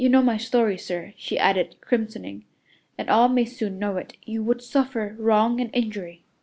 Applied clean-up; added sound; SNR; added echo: none; none; none; none.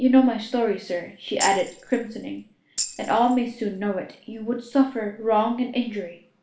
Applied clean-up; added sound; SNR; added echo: none; Tambourine; 11 dB; reverberation time 0.4 s.